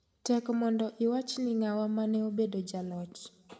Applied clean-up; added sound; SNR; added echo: none; none; none; reverberation time 0.9 s.